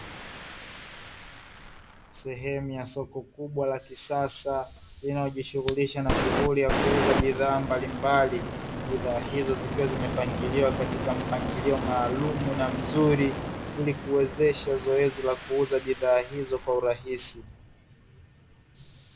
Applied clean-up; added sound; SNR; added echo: none; Fire; 5 dB; none.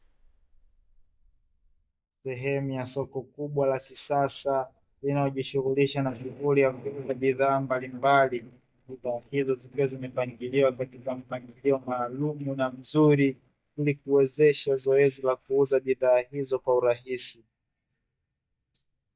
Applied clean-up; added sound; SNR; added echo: neural mask model DeepFilterNet 3.